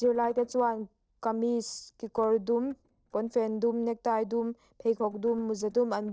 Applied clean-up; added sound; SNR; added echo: neural separator model SepFormer DNS4.